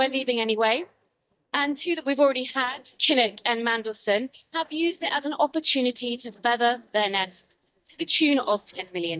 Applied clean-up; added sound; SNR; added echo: neural mask model DeepFilterNet 3.